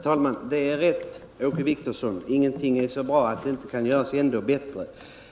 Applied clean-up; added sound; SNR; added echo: none; none; none; none.